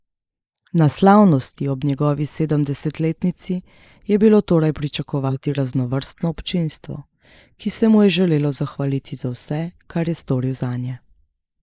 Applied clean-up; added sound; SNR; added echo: neural mask model Resemble Enhance denoiser.